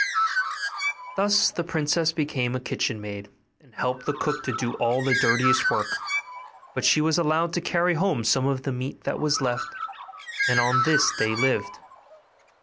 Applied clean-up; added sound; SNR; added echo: none; Bird; 4 dB; none.